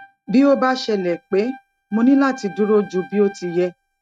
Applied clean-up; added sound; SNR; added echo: neural mask model RNNoise.